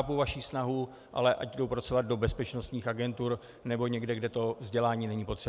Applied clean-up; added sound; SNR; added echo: none; none; none; none.